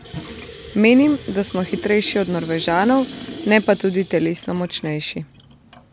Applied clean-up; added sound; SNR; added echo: none; Sink (filling or washing) / Water tap, faucet; 16 dB; none.